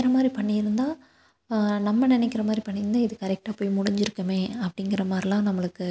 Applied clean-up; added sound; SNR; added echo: none; none; none; none.